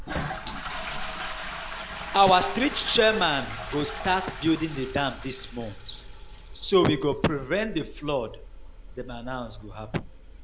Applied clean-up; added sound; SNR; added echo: none; Toilet flush; 9 dB; none.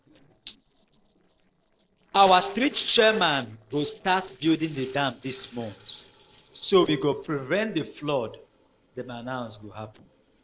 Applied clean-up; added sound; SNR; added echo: neural separator model SepFormer DNS4.